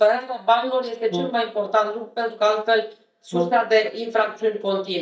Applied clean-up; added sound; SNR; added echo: neural mask model DeepFilterNet 3.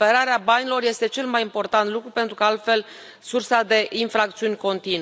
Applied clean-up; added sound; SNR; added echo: none; none; none; none.